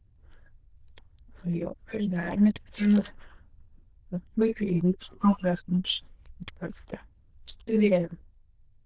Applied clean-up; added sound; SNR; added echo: neural diffusion model UNIVERSE++.